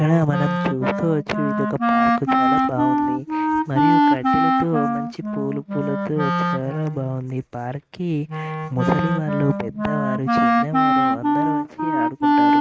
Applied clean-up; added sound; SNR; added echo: neural mask model RNNoise.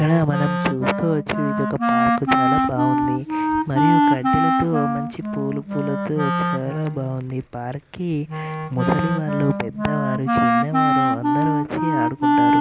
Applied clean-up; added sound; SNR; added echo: none; Wind instrument, woodwind instrument; -3 dB; none.